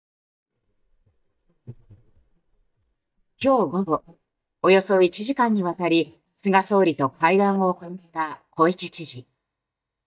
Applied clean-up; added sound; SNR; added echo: neural mask model DeepFilterNet 3.